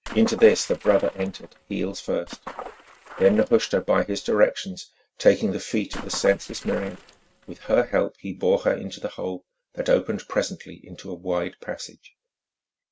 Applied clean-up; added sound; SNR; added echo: neural mask model RNNoise.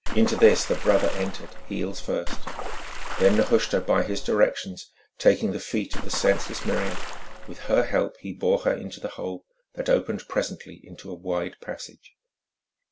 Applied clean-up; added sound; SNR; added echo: none; Water / Splash, splatter; 1 dB; none.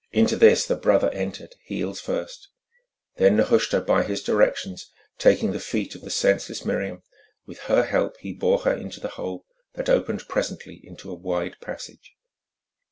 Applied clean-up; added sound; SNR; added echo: none; none; none; none.